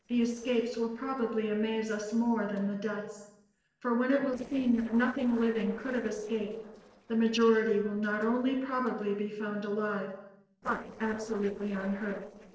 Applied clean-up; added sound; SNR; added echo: neural separator model SepFormer DNS4.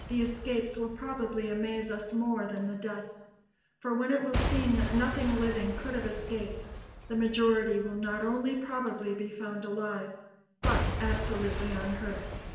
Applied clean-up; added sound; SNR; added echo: none; Shatter / Crushing / Boom; 5 dB; reverberation time 0.9 s.